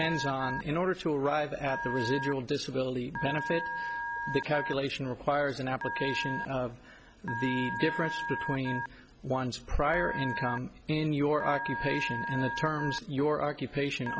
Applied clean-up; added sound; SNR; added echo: none; Telephone; 6 dB; none.